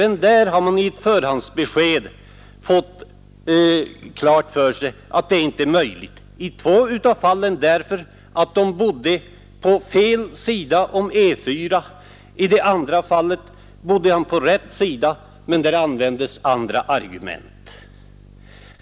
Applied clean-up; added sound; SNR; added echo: none; none; none; none.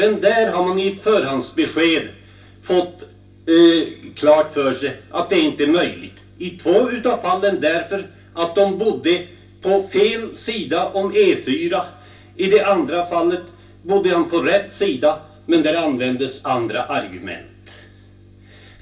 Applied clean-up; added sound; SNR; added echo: none; none; none; reverberation time 0.3 s.